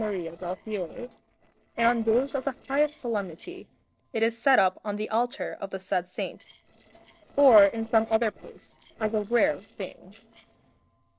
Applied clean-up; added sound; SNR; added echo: neural separator model SepFormer DNS4.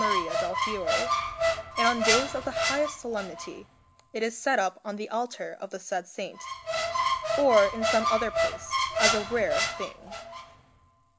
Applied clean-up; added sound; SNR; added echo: none; Squeak; 0 dB; none.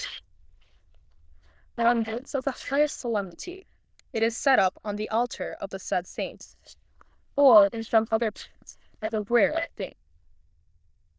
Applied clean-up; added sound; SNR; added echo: neural diffusion model UNIVERSE++.